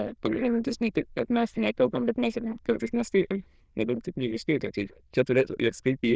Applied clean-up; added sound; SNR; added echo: neural diffusion model UNIVERSE++.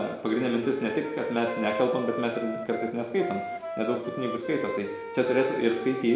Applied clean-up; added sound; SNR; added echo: none; Wind instrument, woodwind instrument; 9 dB; none.